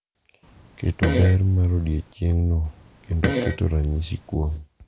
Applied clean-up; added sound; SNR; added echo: none; Fart; 7 dB; none.